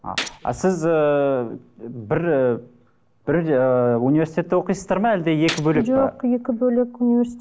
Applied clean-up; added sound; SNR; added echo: none; Gunshot, gunfire; 16 dB; none.